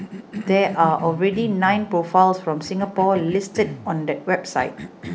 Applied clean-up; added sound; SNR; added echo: none; Cough; 14 dB; none.